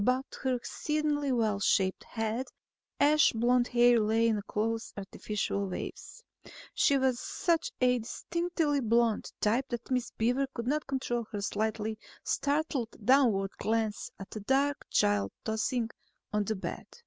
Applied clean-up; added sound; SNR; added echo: none; none; none; none.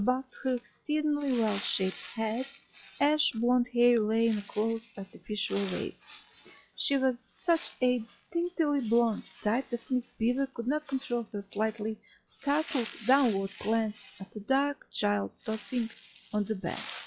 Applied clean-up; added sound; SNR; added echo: classical method log-MMSE.